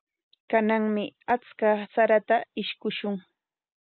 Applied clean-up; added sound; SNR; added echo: none; none; none; none.